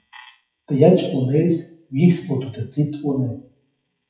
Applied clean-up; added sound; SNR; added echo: classical method WPE with log-MMSE.